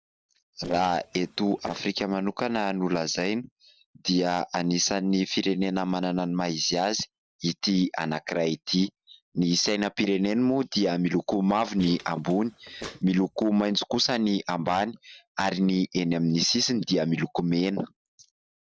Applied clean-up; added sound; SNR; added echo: neural separator model SepFormer DNS4.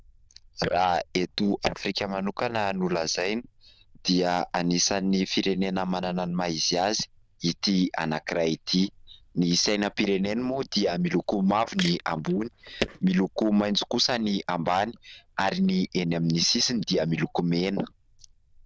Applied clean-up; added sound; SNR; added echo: neural diffusion model UNIVERSE++.